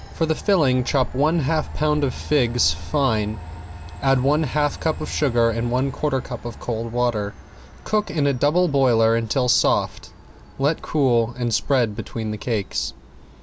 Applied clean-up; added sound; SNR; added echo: none; Train; 15 dB; none.